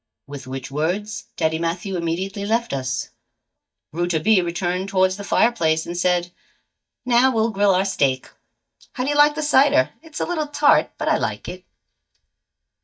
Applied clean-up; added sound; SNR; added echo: neural mask model DeepFilterNet 3.